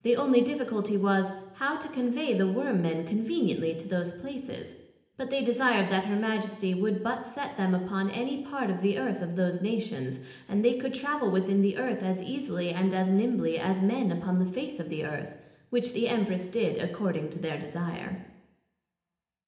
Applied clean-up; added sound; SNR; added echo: none; none; none; reverberation time 0.8 s.